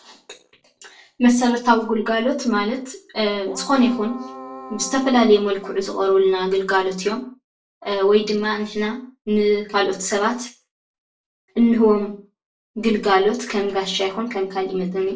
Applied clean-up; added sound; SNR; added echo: none; Keyboard (musical); 16 dB; reverberation time 0.3 s.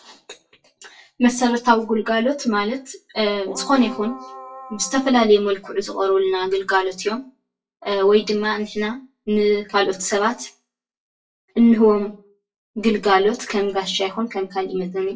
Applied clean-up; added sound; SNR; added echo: classical method WPE with log-MMSE.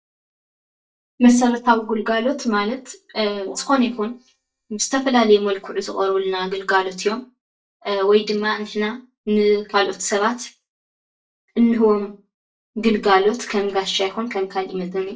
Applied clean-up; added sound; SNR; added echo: neural mask model DeepFilterNet 3.